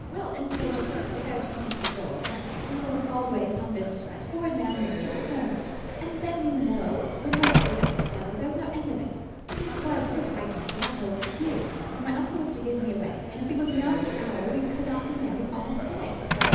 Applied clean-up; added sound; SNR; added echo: none; Slam; 0 dB; reverberation time 1.1 s.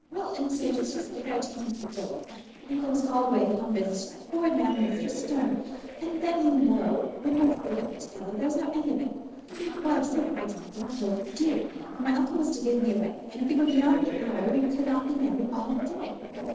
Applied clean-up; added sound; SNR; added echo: neural separator model SepFormer DNS4.